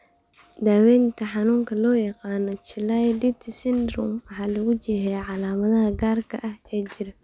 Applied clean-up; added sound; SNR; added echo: none; none; none; none.